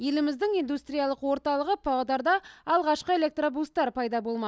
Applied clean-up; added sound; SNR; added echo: none; none; none; none.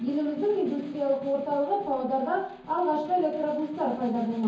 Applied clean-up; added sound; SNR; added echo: none; Snare drum; 20 dB; reverberation time 0.6 s.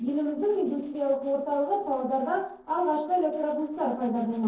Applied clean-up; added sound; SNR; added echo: neural separator model SepFormer DNS4.